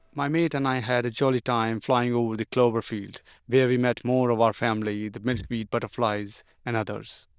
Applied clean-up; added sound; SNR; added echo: neural diffusion model UNIVERSE++.